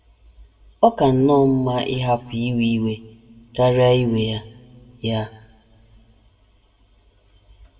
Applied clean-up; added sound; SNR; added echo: none; none; none; reverberation time 1.0 s.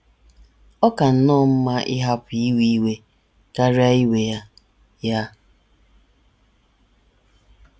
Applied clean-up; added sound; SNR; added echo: none; none; none; none.